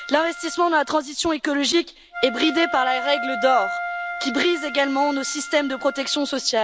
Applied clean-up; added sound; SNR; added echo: none; Wind instrument, woodwind instrument; 9 dB; none.